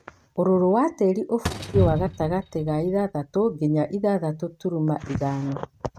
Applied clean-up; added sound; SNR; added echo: neural mask model RNNoise.